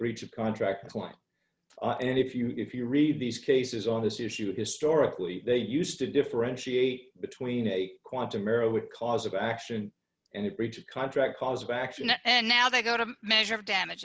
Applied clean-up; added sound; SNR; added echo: none; none; none; none.